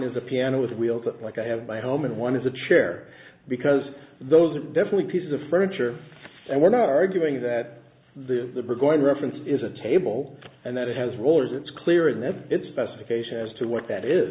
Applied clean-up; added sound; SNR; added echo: none; none; none; none.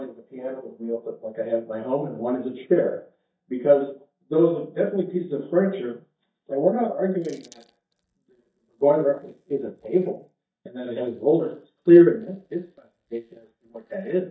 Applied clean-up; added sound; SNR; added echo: neural mask model DeepFilterNet 3.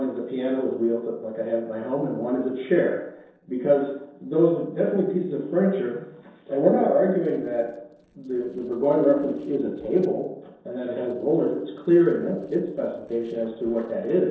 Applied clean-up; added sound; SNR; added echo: neural separator model SepFormer DNS4.